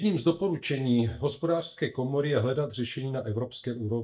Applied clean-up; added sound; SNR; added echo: neural mask model DeepFilterNet 3.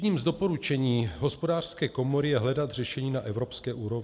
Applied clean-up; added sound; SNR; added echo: none; none; none; none.